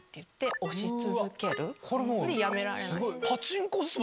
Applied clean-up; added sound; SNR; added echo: none; Ringtone; 13 dB; none.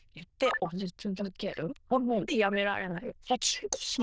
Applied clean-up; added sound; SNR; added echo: neural diffusion model UNIVERSE++.